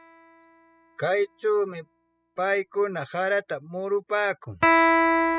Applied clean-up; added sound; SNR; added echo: classical method spectral subtraction.